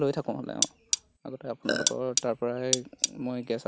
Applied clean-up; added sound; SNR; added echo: none; Burping, eructation + Cutlery, silverware; -2 dB; none.